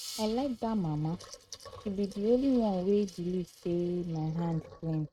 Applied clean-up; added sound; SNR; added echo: neural mask model RNNoise.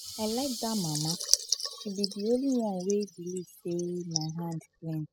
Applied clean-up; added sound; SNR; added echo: classical method spectral subtraction.